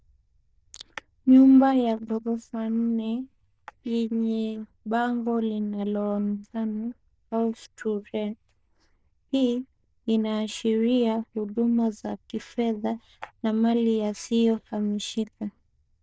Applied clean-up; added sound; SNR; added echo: neural diffusion model UNIVERSE++.